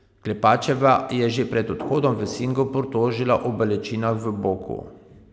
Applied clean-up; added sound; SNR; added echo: none; none; none; none.